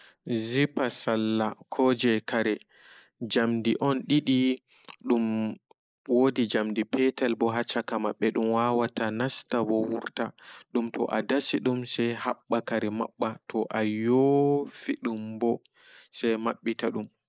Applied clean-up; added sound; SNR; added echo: neural mask model Resemble Enhance denoiser.